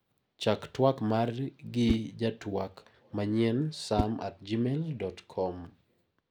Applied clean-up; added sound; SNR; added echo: none; Whoosh, swoosh, swish; 10 dB; none.